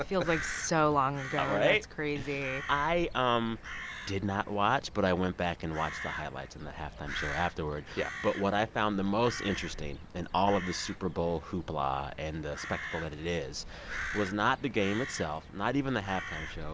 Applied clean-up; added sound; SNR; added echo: none; Crow; 10 dB; none.